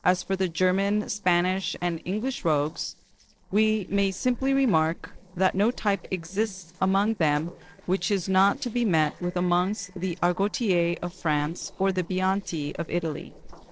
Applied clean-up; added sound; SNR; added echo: neural separator model SepFormer DNS4.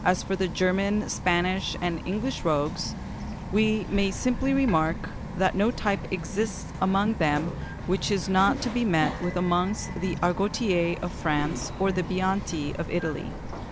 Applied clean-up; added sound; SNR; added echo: none; Bird vocalization, bird call, bird song; 8 dB; none.